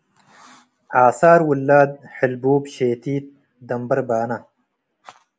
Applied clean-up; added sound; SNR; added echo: none; none; none; none.